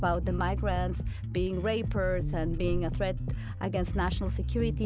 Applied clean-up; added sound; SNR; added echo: none; Bass guitar; 6 dB; none.